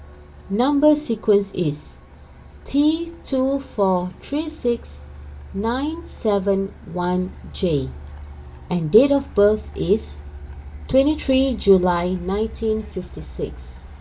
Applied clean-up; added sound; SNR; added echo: none; Truck; 15 dB; reverberation time 0.2 s.